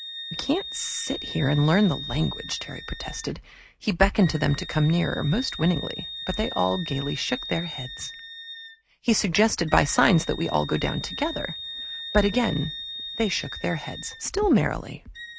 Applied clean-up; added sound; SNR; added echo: none; Wind instrument, woodwind instrument; 12 dB; none.